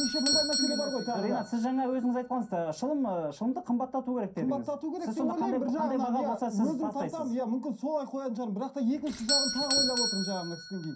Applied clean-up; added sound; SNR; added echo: none; Doorbell; 5 dB; reverberation time 0.3 s.